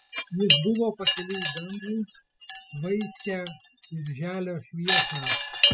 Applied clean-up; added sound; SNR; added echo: classical method spectral subtraction.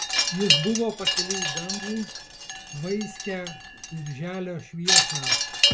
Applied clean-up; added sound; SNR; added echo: none; Wind chime; -5 dB; none.